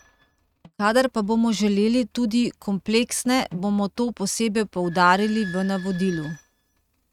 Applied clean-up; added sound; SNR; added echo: neural mask model RNNoise.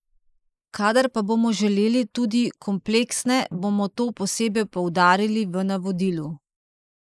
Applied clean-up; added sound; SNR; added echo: neural mask model Resemble Enhance denoiser.